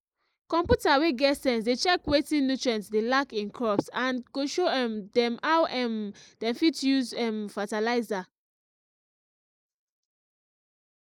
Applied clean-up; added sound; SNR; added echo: neural mask model Resemble Enhance denoiser.